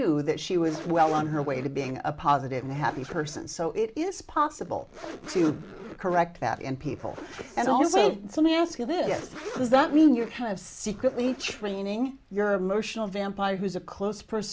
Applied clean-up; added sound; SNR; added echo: none; Zipper (clothing); 16 dB; none.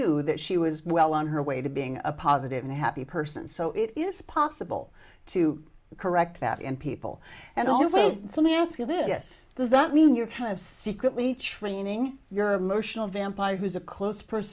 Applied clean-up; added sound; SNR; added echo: none; none; none; none.